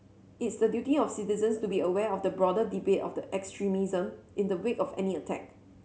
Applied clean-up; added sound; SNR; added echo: none; none; none; none.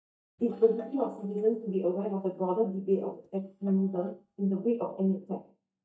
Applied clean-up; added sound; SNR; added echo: neural mask model DeepFilterNet 3.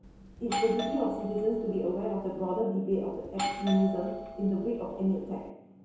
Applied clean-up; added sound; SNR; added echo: none; Doorbell; 8 dB; reverberation time 1.0 s.